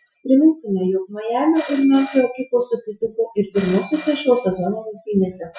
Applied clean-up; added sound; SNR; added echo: classical method Wiener filter.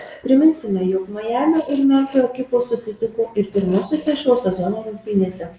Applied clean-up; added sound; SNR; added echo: neural mask model Resemble Enhance denoiser.